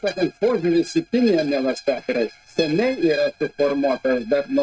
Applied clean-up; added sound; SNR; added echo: neural mask model RNNoise.